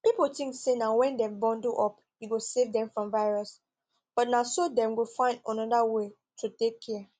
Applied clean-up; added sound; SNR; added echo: none; none; none; none.